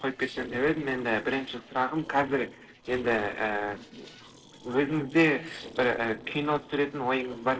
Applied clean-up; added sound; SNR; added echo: neural separator model SepFormer DNS4.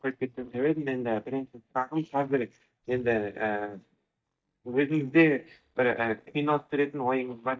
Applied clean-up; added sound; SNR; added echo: neural mask model DeepFilterNet 3.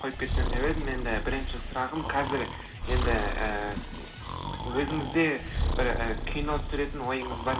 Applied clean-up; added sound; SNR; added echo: none; Breathing; 0 dB; reverberation time 2.4 s.